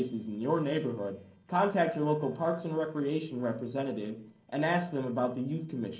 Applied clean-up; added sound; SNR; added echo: neural separator model SepFormer DNS4.